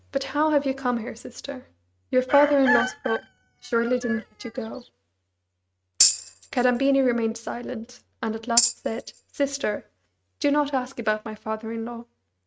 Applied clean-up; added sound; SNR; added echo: neural mask model RNNoise.